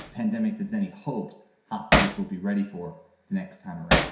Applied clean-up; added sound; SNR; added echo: none; Hammer; -2 dB; reverberation time 0.7 s.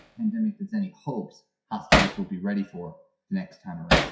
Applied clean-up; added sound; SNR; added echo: classical method WPE with log-MMSE.